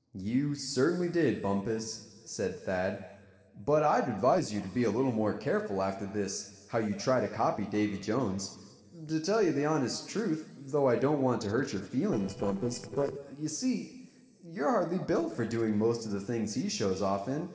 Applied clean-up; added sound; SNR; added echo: neural separator model SepFormer DNS4.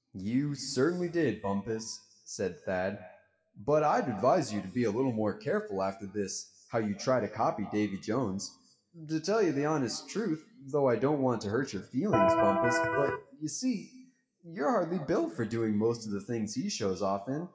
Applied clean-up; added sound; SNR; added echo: classical method WPE with log-MMSE.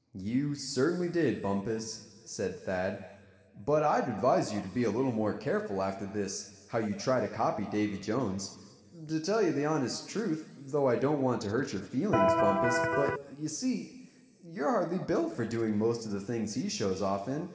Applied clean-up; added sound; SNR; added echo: none; Electric guitar; -4 dB; reverberation time 2.1 s.